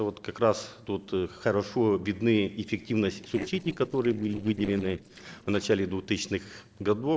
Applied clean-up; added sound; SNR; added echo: neural separator model SepFormer DNS4.